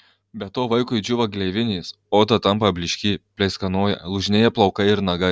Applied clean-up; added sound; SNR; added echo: none; none; none; none.